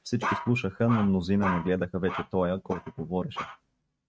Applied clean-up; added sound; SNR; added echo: neural mask model RNNoise.